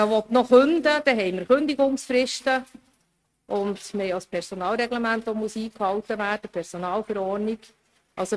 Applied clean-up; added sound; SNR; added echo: neural mask model RNNoise.